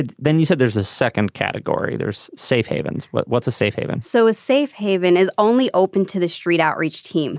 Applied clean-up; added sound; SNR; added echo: none; none; none; none.